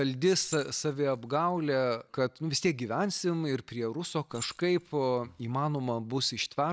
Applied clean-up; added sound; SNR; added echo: none; Keys jangling; 19 dB; none.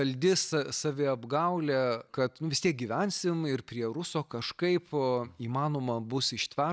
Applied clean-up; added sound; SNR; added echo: none; none; none; none.